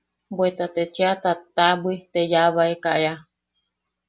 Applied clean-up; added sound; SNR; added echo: none; none; none; none.